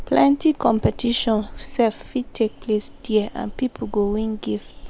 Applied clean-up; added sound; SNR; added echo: none; Train; 15 dB; none.